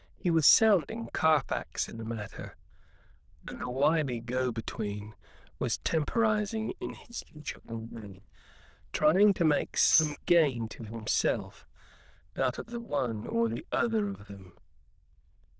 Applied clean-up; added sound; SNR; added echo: neural diffusion model UNIVERSE++.